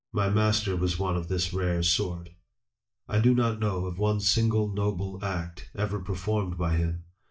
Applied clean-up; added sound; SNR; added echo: neural mask model DeepFilterNet 3.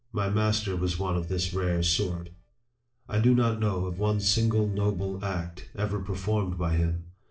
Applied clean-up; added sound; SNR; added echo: neural separator model SepFormer DNS4.